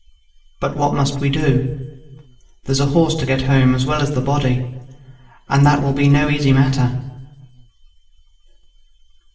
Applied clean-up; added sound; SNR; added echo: none; none; none; reverberation time 0.8 s.